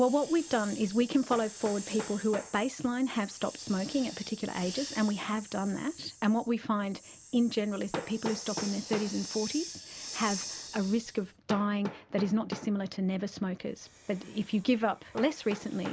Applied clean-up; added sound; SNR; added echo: none; Hammer + Hiss; 12 dB; none.